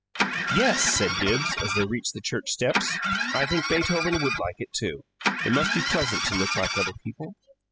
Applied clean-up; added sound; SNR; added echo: classical method spectral subtraction.